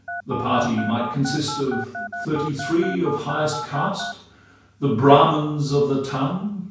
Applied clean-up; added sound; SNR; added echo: none; Telephone; 10 dB; reverberation time 0.5 s.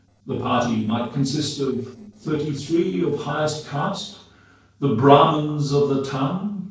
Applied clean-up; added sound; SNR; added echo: neural separator model SepFormer DNS4.